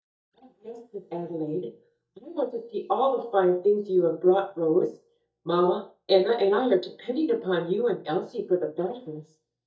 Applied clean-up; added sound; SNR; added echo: neural mask model DeepFilterNet 3.